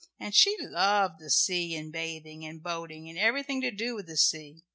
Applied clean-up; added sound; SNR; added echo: none; none; none; none.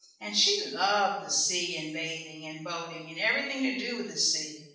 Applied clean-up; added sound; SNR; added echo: none; none; none; reverberation time 0.7 s.